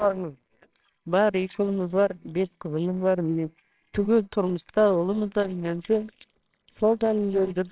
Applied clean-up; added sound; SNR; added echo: neural separator model SepFormer WHAMR!.